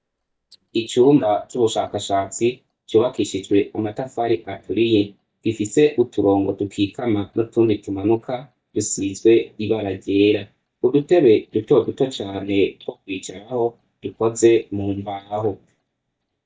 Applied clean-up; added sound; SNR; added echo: neural mask model DeepFilterNet 3.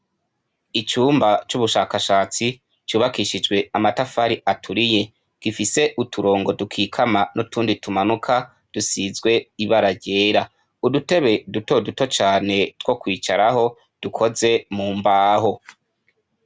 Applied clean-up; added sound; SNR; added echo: none; none; none; none.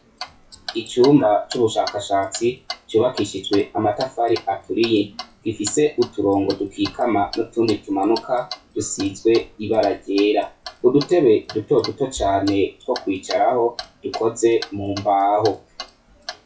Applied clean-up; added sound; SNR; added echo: classical method WPE with log-MMSE.